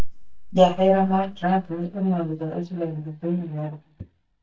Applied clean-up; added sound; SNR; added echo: neural mask model DeepFilterNet 3.